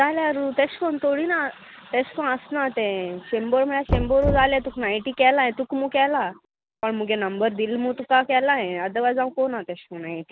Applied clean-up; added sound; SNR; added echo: none; Knock; 8 dB; none.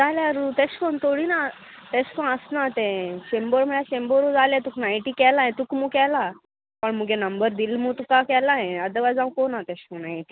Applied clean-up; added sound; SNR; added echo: none; none; none; none.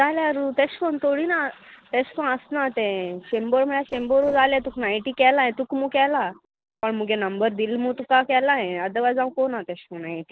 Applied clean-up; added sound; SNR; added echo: neural separator model SepFormer DNS4.